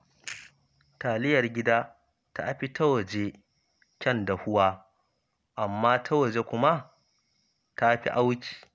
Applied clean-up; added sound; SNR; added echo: none; none; none; none.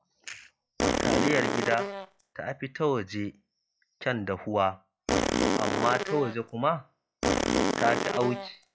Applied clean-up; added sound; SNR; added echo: classical method log-MMSE.